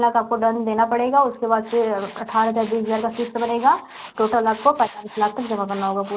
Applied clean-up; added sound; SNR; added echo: none; Tools; 19 dB; none.